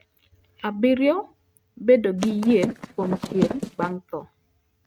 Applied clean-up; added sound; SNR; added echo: neural mask model RNNoise.